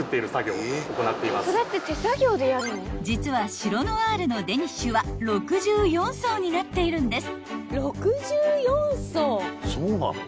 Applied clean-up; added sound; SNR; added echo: none; none; none; none.